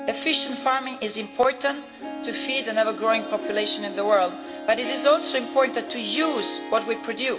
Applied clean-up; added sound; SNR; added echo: none; Harp; 10 dB; reverberation time 1.6 s.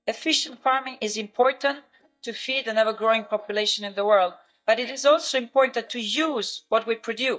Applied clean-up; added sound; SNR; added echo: neural mask model DeepFilterNet 3.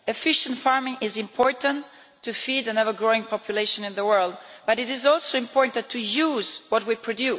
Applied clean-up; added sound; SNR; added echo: none; none; none; none.